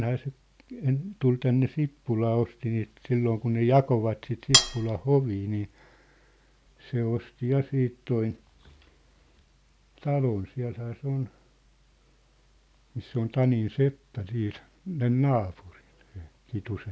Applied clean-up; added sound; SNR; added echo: none; Cutlery, silverware; -4 dB; none.